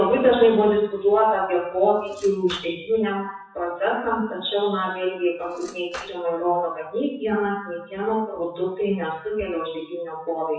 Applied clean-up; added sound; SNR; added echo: classical method WPE with log-MMSE.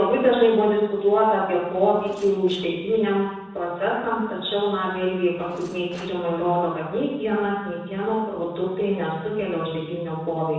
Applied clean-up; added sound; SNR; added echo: neural separator model SepFormer DNS4.